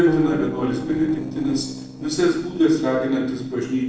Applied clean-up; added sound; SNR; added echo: neural separator model SepFormer DNS4.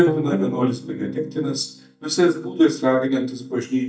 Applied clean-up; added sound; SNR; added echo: neural mask model DeepFilterNet 3.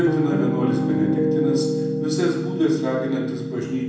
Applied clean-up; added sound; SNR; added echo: none; Piano; -1 dB; reverberation time 0.9 s.